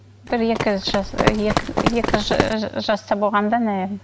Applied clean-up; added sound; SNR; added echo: none; Run; 1 dB; none.